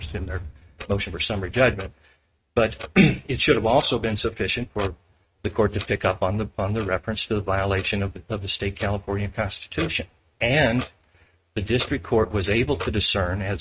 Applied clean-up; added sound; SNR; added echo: neural mask model RNNoise.